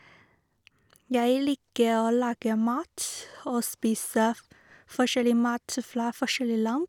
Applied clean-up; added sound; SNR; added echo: none; none; none; none.